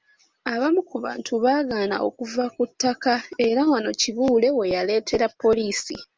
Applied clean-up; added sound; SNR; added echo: none; none; none; none.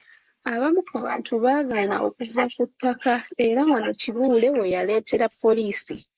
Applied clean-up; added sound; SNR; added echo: neural mask model Resemble Enhance denoiser.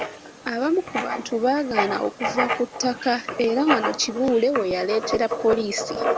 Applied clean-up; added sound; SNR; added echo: none; Writing; 5 dB; none.